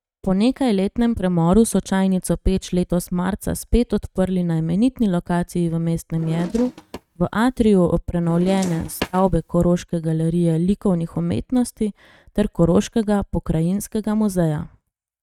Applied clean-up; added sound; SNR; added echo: neural mask model RNNoise.